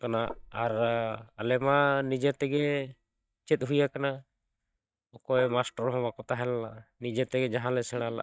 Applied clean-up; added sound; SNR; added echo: neural mask model DeepFilterNet 3.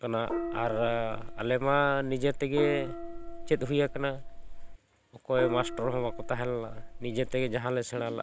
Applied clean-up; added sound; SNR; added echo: none; Gong; 6 dB; none.